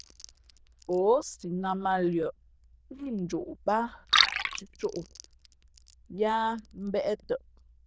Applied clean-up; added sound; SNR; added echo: neural diffusion model UNIVERSE++.